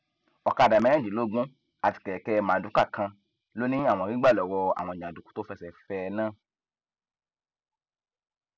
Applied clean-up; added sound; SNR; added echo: none; none; none; none.